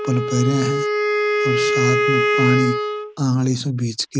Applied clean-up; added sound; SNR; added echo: none; Wind instrument, woodwind instrument; -1 dB; none.